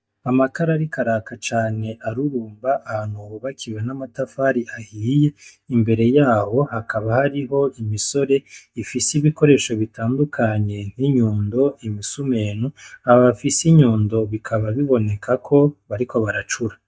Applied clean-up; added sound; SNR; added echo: neural mask model DeepFilterNet 3.